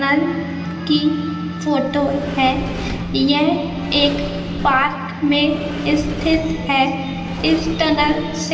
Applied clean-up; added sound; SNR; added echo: none; Sliding door; 11 dB; reverberation time 2.9 s.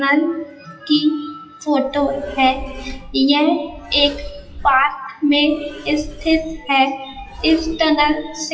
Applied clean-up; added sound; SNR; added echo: classical method WPE with log-MMSE.